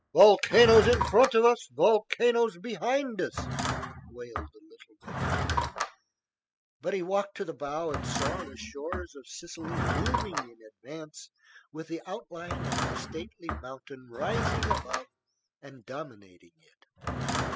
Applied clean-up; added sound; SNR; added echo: classical method spectral subtraction.